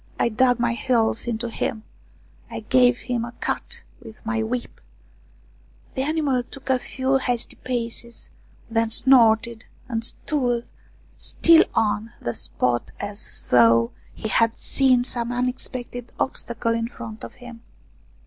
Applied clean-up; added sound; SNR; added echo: none; none; none; none.